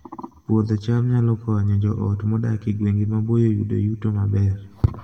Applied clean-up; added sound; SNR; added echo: none; none; none; reverberation time 1.5 s.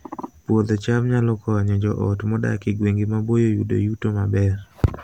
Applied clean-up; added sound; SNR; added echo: none; none; none; none.